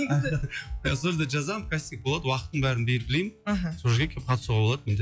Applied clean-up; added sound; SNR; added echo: classical method log-MMSE.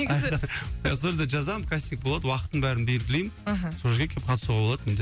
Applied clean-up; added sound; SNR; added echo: none; none; none; none.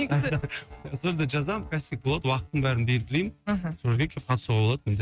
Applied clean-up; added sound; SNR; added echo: neural mask model RNNoise.